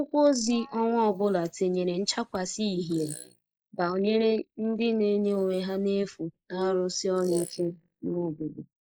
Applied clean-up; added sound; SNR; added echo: neural mask model Resemble Enhance denoiser.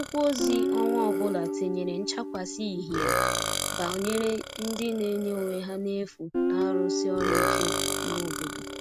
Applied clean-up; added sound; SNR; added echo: none; Burping, eructation + Guitar; -2 dB; none.